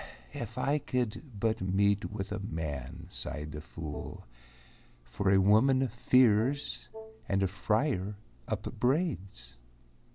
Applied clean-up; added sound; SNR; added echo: none; Wind instrument, woodwind instrument; 16 dB; none.